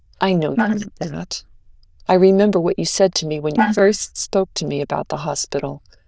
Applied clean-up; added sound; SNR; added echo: neural diffusion model UNIVERSE++.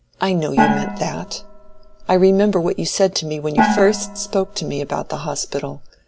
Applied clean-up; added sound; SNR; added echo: none; Gong; 4 dB; none.